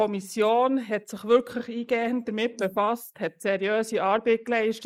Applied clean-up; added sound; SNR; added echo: neural mask model Resemble Enhance denoiser.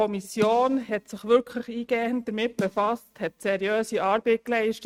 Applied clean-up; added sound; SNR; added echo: neural mask model RNNoise.